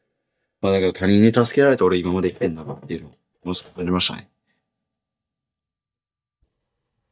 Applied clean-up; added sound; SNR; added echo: neural mask model DeepFilterNet 3.